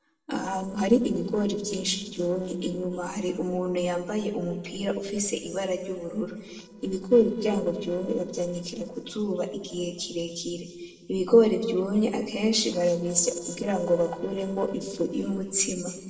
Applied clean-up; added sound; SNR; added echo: neural separator model SepFormer DNS4.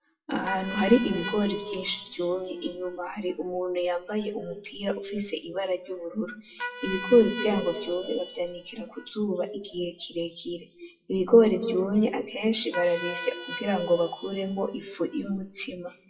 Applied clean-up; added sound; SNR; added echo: classical method WPE with log-MMSE.